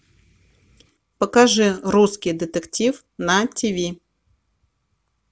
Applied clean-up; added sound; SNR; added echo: none; none; none; none.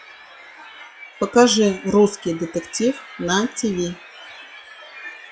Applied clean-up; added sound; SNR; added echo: classical method log-MMSE.